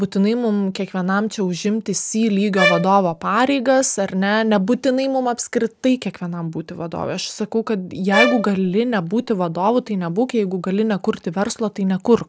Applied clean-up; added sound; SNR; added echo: none; Bowed string instrument; 4 dB; none.